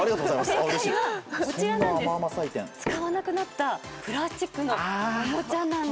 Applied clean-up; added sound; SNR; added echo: none; Knock; 10 dB; none.